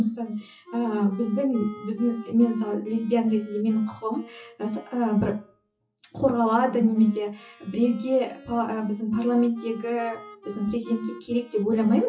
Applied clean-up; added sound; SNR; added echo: classical method WPE with log-MMSE.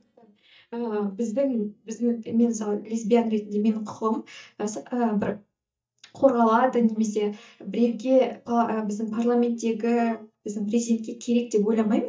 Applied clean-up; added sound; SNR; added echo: neural mask model DeepFilterNet 3.